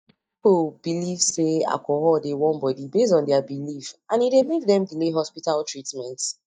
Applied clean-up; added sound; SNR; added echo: neural mask model DeepFilterNet 3.